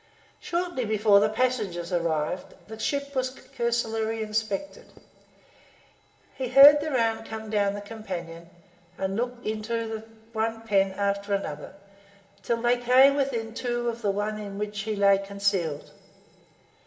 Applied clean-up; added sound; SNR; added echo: none; none; none; reverberation time 2.6 s.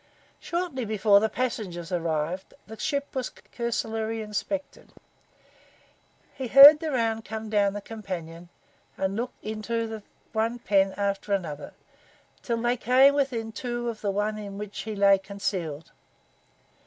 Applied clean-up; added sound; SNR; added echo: none; none; none; none.